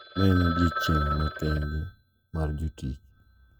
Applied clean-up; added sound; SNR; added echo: neural mask model RNNoise.